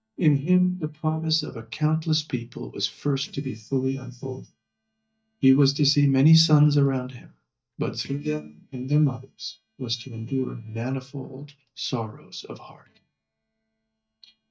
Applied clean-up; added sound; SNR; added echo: neural mask model DeepFilterNet 3.